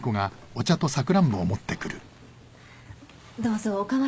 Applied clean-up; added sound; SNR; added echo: none; none; none; none.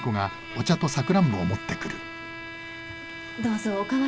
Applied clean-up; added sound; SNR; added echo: none; Bowed string instrument; 11 dB; none.